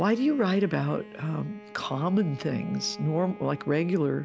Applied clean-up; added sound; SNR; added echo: none; Bowed string instrument; 18 dB; none.